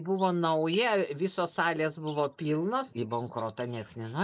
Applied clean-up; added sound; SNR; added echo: neural mask model Resemble Enhance denoiser.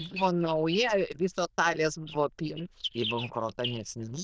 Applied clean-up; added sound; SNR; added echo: neural diffusion model UNIVERSE++.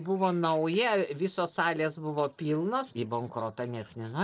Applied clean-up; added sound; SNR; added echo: neural separator model SepFormer DNS4.